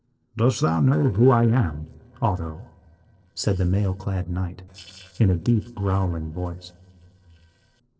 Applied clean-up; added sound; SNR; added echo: neural separator model SepFormer DNS4.